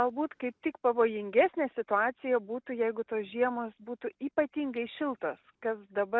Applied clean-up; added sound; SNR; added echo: none; none; none; none.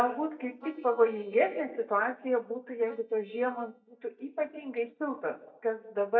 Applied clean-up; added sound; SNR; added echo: neural mask model DeepFilterNet 3.